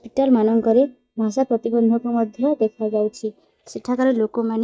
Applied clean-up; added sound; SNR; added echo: neural mask model DeepFilterNet 3.